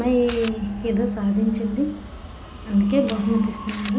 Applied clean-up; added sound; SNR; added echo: none; Camera + Subway, metro, underground; 12 dB; none.